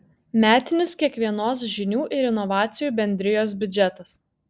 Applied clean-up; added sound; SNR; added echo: none; none; none; none.